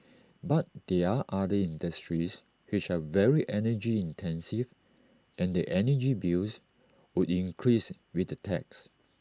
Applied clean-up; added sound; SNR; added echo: none; none; none; none.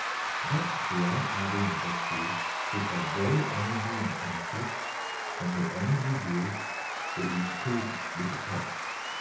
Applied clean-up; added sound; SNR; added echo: none; Applause / Crowd / Cheering; 0 dB; reverberation time 0.6 s.